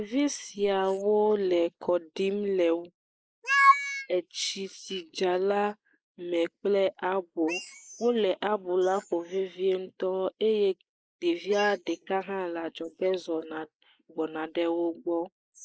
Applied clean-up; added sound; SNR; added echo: neural mask model Resemble Enhance denoiser.